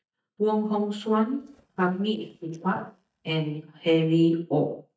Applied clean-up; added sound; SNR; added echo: neural mask model DeepFilterNet 3.